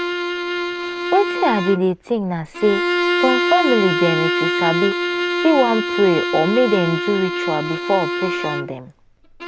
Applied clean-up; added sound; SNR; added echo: none; Bowed string instrument; 1 dB; none.